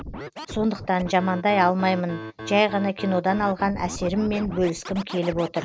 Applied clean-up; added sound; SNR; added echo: none; Scratching (performance technique); 12 dB; none.